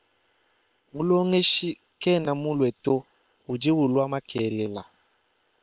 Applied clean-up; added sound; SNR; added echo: neural separator model SepFormer WHAM!.